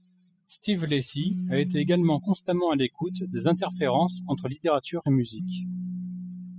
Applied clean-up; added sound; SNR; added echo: classical method spectral subtraction.